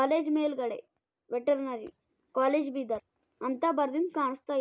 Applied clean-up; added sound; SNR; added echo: none; none; none; none.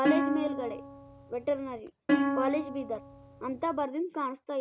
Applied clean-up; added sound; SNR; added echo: none; Plucked string instrument; -1 dB; none.